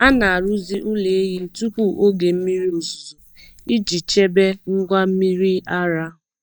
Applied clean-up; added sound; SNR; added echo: neural mask model DeepFilterNet 3.